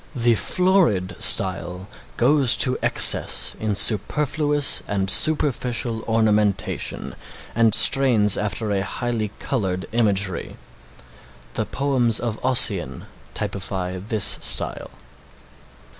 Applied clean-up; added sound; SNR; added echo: none; none; none; none.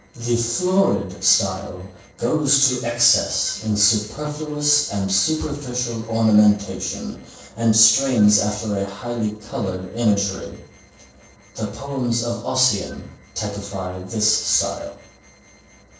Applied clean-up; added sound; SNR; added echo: neural separator model SepFormer DNS4.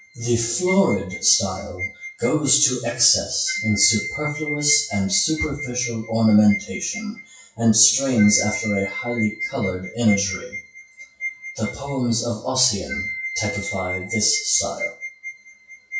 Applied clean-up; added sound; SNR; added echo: classical method WPE with log-MMSE.